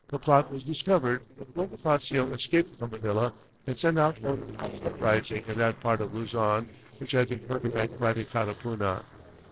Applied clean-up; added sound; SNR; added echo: neural separator model SepFormer DNS4.